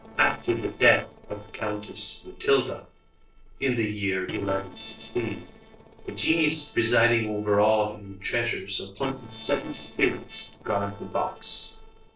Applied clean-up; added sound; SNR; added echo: neural separator model SepFormer DNS4.